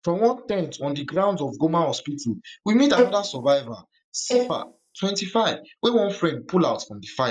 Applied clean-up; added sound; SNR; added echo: neural mask model DeepFilterNet 3.